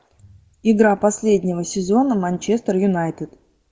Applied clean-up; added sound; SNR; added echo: none; none; none; none.